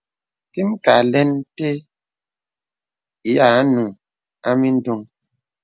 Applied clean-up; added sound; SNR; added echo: none; none; none; none.